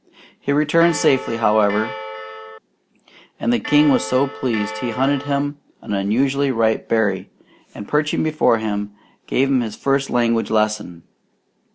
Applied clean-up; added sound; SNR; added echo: none; Bell; 10 dB; none.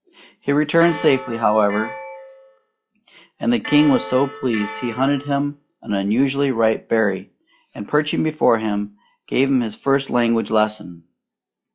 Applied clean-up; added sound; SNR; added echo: classical method log-MMSE.